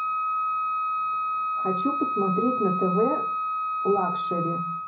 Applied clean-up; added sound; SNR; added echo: none; Wind instrument, woodwind instrument; -2 dB; reverberation time 0.4 s.